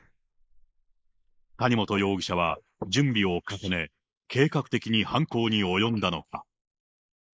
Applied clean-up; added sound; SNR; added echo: neural mask model Resemble Enhance denoiser.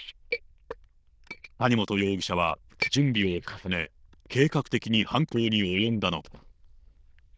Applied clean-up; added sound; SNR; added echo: neural diffusion model UNIVERSE++.